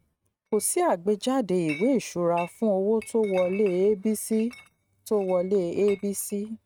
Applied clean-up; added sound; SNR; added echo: neural mask model RNNoise.